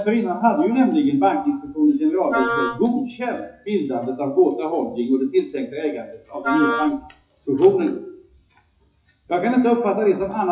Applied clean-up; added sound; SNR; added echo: classical method WPE with log-MMSE.